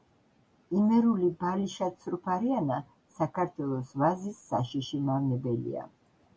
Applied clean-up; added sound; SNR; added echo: none; none; none; none.